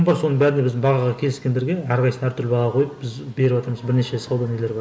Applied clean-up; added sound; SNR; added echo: none; none; none; none.